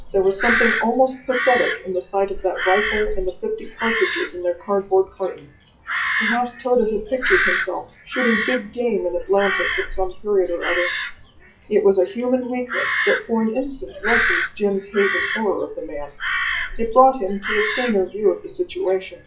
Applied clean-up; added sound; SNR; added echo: classical method WPE with log-MMSE.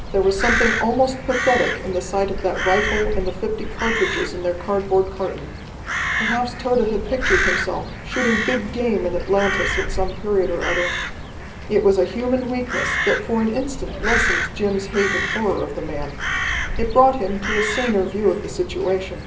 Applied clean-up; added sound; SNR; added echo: none; Crow; 3 dB; reverberation time 0.5 s.